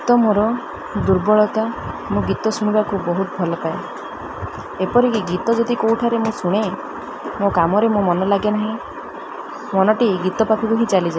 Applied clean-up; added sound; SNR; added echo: none; none; none; none.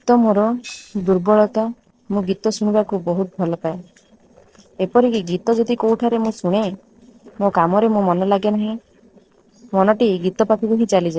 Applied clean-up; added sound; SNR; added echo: neural separator model SepFormer DNS4.